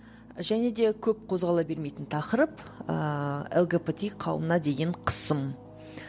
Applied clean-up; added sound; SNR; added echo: none; none; none; none.